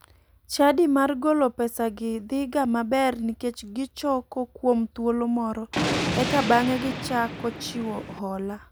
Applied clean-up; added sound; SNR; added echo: none; Thunder; 4 dB; none.